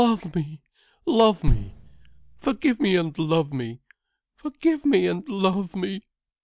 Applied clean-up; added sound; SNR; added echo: none; Bass drum; 1 dB; none.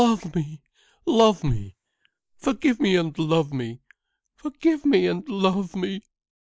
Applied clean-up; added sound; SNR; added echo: neural mask model Resemble Enhance denoiser.